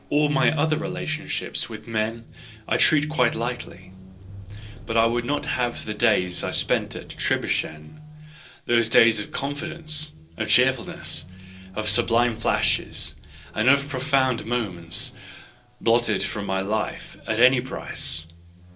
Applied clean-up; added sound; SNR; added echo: none; Squeak; 19 dB; reverberation time 0.2 s.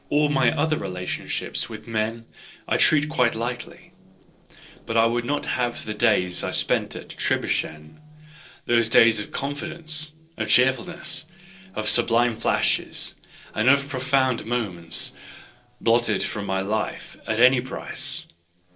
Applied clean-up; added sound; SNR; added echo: neural separator model SepFormer DNS4.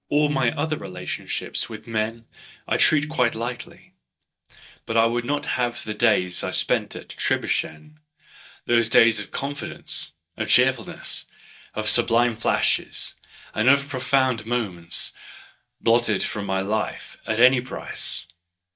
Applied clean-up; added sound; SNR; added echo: neural mask model DeepFilterNet 3.